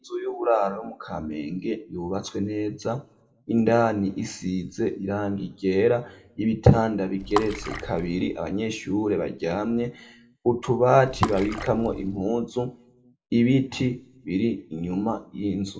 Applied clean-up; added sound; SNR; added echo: none; Water / Splash, splatter; 9 dB; reverberation time 0.3 s.